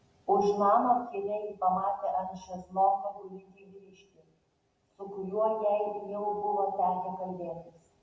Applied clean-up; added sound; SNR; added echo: none; none; none; none.